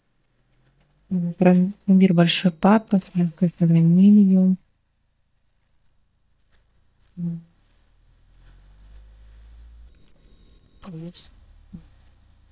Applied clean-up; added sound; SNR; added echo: neural mask model DeepFilterNet 3.